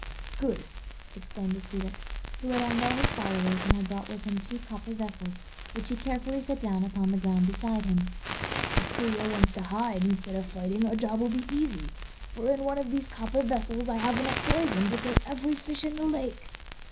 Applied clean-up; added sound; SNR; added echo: none; Crackle; 4 dB; reverberation time 0.5 s.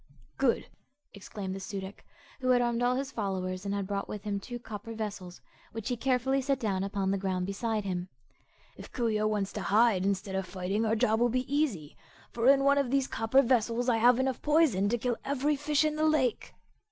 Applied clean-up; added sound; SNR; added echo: none; none; none; none.